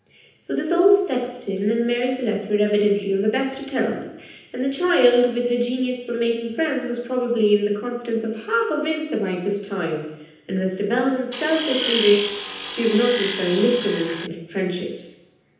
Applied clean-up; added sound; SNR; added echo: none; Tools; 6 dB; reverberation time 0.9 s.